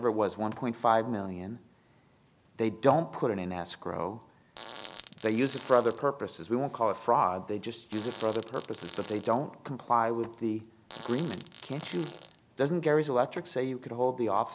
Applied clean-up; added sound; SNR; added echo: none; Fart; 15 dB; none.